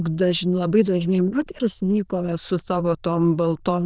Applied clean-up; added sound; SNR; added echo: neural diffusion model UNIVERSE++.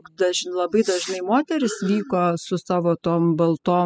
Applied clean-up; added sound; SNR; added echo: classical method spectral subtraction.